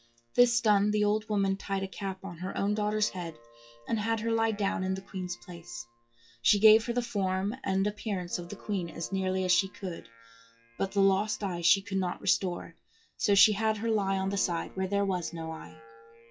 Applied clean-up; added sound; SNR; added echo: classical method log-MMSE.